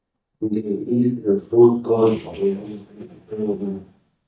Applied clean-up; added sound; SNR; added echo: neural mask model DeepFilterNet 3.